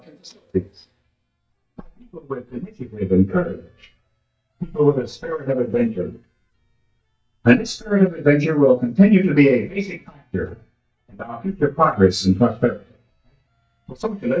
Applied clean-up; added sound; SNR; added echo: neural mask model DeepFilterNet 3.